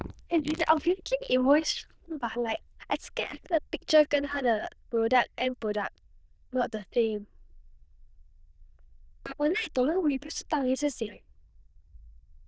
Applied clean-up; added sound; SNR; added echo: neural diffusion model UNIVERSE++.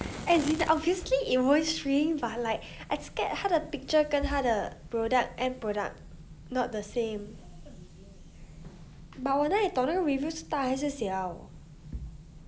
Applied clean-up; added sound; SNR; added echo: none; Fire; 19 dB; none.